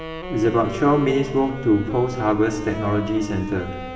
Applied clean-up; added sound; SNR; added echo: none; Wind instrument, woodwind instrument; 11 dB; reverberation time 1.7 s.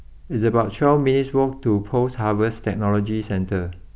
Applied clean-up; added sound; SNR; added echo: none; none; none; none.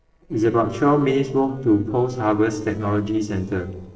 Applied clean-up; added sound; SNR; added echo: neural separator model SepFormer DNS4.